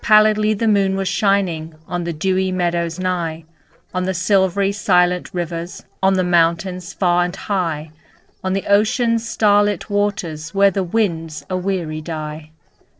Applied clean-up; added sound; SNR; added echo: neural separator model SepFormer DNS4.